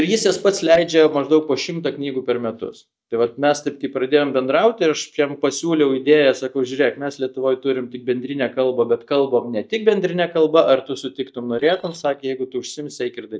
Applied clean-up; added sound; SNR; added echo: neural mask model DeepFilterNet 3.